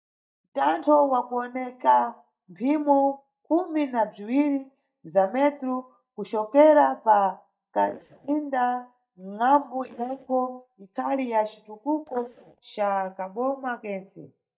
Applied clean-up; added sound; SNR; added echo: neural mask model DeepFilterNet 3.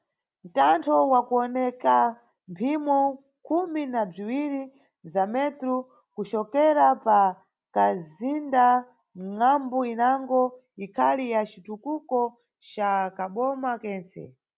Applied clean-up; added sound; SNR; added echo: none; none; none; none.